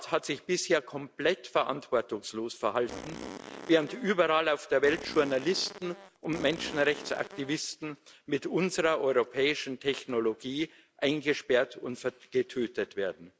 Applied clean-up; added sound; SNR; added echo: none; Fart; 13 dB; none.